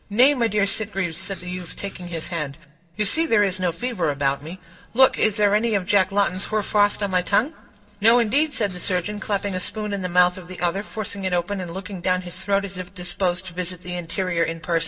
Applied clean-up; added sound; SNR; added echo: none; Writing; 18 dB; reverberation time 0.3 s.